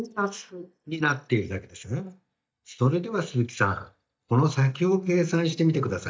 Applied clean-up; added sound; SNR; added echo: neural mask model DeepFilterNet 3.